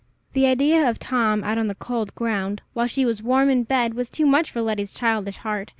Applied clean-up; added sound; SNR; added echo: none; none; none; none.